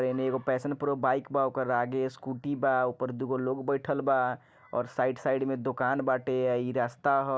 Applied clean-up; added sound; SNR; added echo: none; none; none; none.